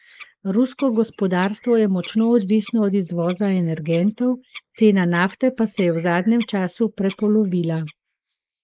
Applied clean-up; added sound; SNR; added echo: neural mask model Resemble Enhance denoiser.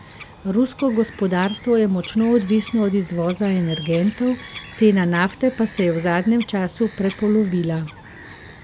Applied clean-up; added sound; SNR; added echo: none; Bird vocalization, bird call, bird song + Squeak; 18 dB; none.